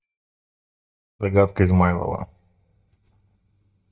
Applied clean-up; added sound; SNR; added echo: neural mask model DeepFilterNet 3.